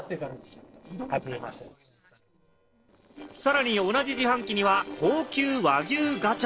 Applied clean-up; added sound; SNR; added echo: neural separator model SepFormer DNS4.